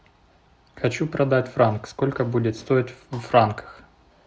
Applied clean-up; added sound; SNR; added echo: none; none; none; none.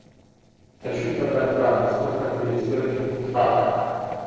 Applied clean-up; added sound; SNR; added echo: neural separator model SepFormer DNS4.